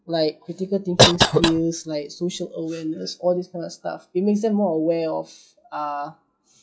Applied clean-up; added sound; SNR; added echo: classical method log-MMSE.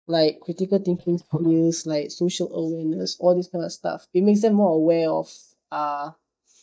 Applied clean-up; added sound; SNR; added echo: neural mask model DeepFilterNet 3.